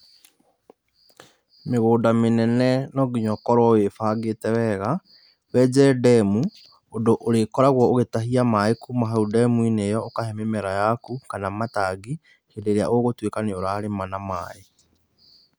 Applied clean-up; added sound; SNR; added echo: none; none; none; none.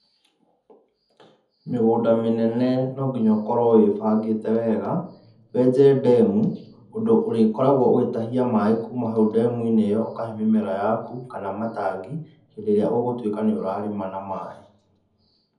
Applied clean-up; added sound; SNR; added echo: none; none; none; reverberation time 0.7 s.